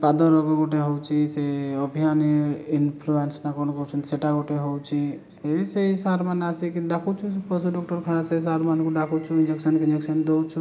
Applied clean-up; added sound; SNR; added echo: none; none; none; none.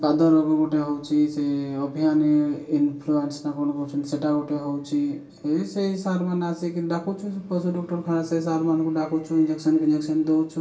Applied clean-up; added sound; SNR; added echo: none; none; none; reverberation time 0.3 s.